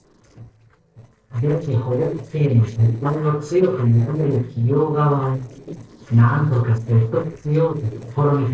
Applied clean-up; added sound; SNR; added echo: neural separator model SepFormer DNS4.